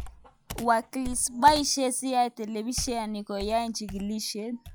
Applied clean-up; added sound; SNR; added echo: classical method log-MMSE.